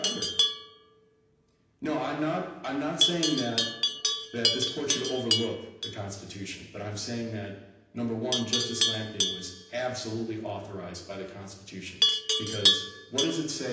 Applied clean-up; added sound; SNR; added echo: none; Livestock, farm animals, working animals; -2 dB; reverberation time 0.9 s.